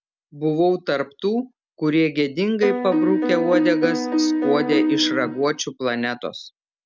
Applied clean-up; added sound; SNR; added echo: none; Piano; -1 dB; none.